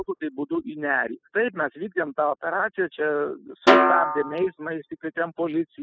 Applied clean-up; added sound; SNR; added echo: classical method spectral subtraction.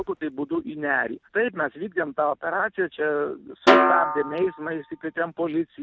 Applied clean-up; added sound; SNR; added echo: none; Snare drum; -3 dB; none.